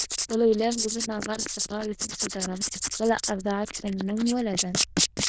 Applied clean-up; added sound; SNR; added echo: neural diffusion model UNIVERSE++.